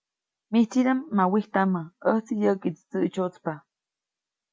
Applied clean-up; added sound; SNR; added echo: none; none; none; none.